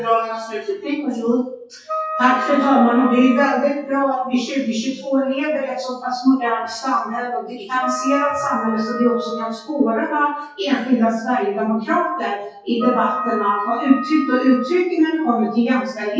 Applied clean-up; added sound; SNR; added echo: classical method WPE with log-MMSE.